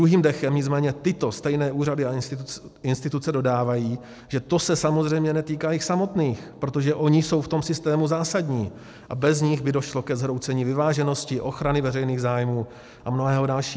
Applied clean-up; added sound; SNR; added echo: none; none; none; none.